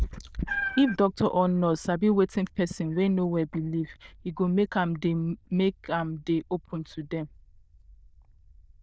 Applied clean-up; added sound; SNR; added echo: neural diffusion model UNIVERSE++.